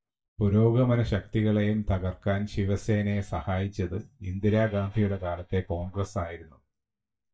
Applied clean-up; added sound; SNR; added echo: neural mask model DeepFilterNet 3.